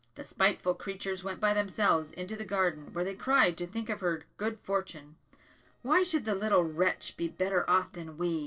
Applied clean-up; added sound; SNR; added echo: neural separator model SepFormer DNS4.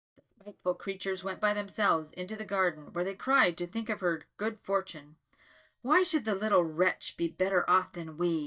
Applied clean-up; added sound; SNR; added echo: neural mask model DeepFilterNet 3.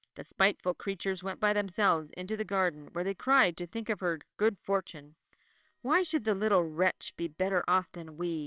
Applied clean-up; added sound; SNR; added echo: neural separator model SepFormer WHAMR!.